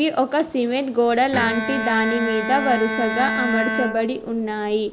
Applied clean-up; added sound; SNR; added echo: none; Bowed string instrument; 4 dB; none.